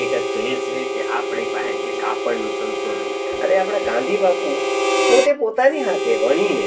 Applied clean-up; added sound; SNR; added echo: none; Harmonica; 1 dB; reverberation time 0.2 s.